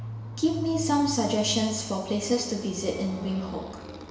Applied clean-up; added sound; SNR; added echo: none; Motorcycle; 11 dB; reverberation time 0.9 s.